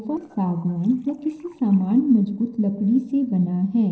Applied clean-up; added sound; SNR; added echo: neural separator model SepFormer DNS4.